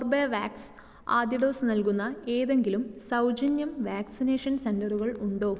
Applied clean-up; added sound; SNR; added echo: none; none; none; none.